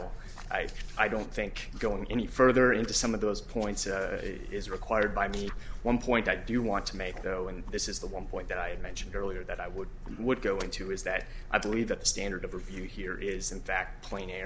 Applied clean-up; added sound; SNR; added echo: none; none; none; none.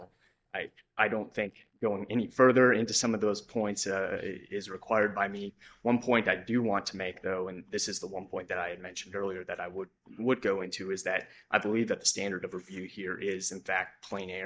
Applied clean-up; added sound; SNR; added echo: neural mask model DeepFilterNet 3.